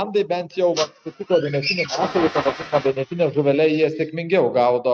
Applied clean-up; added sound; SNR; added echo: neural mask model RNNoise.